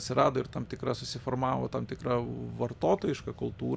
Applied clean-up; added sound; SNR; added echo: none; Mechanisms; 17 dB; none.